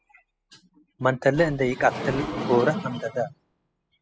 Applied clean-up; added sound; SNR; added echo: classical method spectral subtraction.